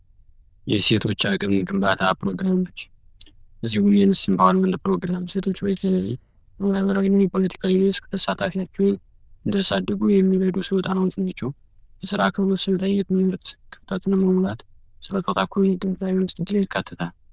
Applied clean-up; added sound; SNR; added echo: neural diffusion model UNIVERSE++.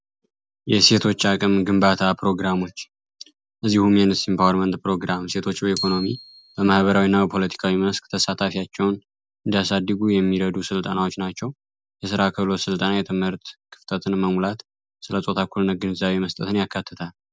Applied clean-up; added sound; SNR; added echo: none; Glockenspiel; 16 dB; none.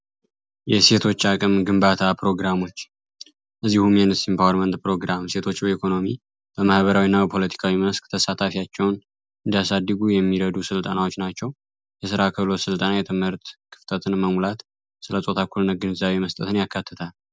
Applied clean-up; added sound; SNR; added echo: none; none; none; none.